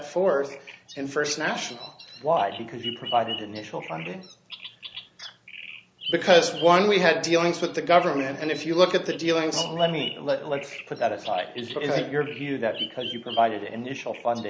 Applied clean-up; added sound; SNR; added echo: none; Bird vocalization, bird call, bird song; 15 dB; none.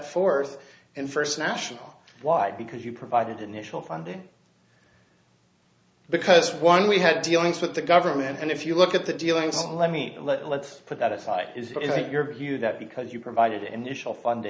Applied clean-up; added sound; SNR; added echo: none; none; none; none.